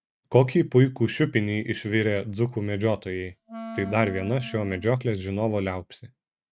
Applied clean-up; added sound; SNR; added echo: neural mask model RNNoise.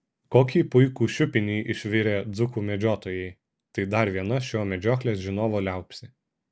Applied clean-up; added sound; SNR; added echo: none; none; none; none.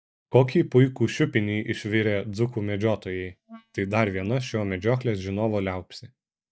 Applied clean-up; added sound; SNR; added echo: neural mask model DeepFilterNet 3.